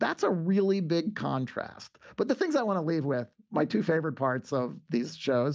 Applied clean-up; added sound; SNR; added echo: none; none; none; none.